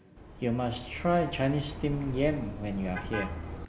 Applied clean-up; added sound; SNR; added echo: none; Car passing by; 8 dB; none.